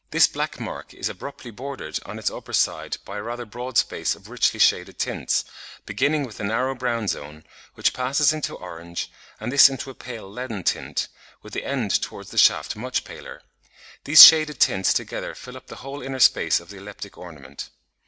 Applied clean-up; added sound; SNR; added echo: none; none; none; none.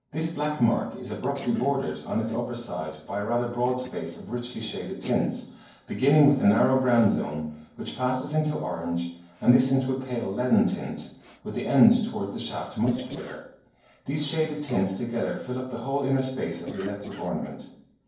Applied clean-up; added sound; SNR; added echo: neural separator model SepFormer DNS4.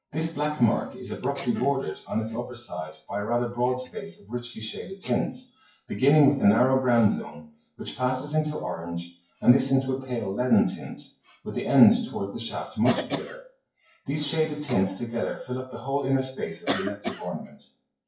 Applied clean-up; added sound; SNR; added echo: classical method WPE with log-MMSE.